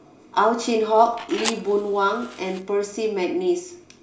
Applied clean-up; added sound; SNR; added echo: none; Fire; 13 dB; reverberation time 0.2 s.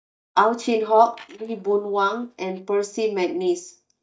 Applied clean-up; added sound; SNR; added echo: neural mask model DeepFilterNet 3.